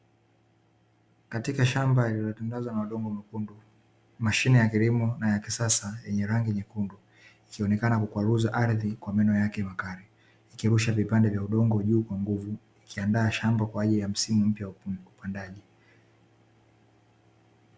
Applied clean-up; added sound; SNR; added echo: none; none; none; none.